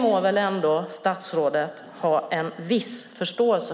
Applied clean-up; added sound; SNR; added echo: none; none; none; none.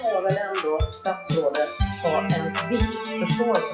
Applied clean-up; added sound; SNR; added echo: classical method WPE with log-MMSE.